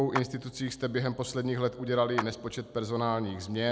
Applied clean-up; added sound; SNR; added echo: none; Clapping; 11 dB; none.